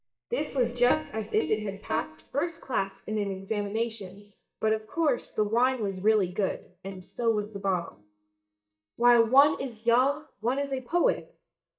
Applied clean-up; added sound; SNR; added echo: neural mask model DeepFilterNet 3.